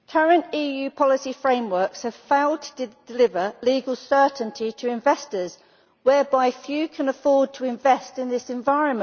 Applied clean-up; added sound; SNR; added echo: none; none; none; none.